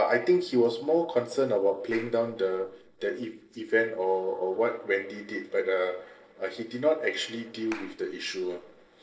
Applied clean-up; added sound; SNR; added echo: neural separator model SepFormer DNS4.